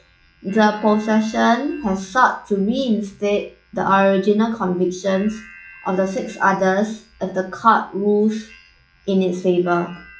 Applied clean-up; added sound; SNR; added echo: classical method log-MMSE.